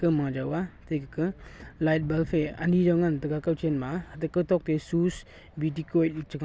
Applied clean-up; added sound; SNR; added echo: none; none; none; none.